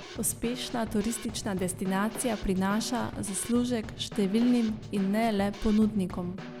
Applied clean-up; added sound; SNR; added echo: none; Snare drum / Drum kit; 13 dB; none.